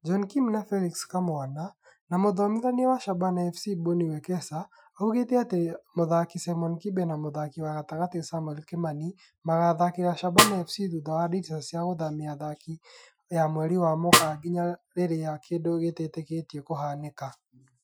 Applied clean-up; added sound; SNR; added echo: classical method Wiener filter.